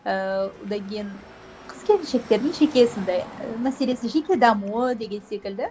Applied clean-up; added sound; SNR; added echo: none; Car passing by / Traffic noise, roadway noise; 19 dB; none.